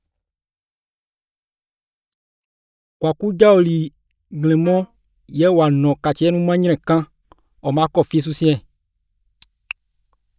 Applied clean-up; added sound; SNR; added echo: neural mask model DeepFilterNet 3.